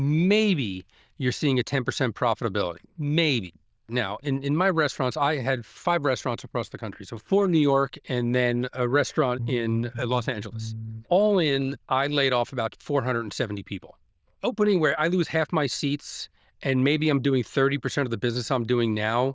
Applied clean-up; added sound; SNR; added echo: neural diffusion model UNIVERSE++.